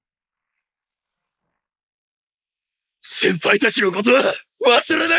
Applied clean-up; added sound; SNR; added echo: neural mask model Resemble Enhance denoiser.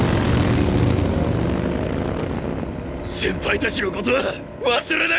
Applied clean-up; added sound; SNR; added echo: none; none; none; none.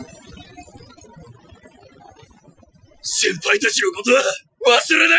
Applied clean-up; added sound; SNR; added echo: classical method Wiener filter.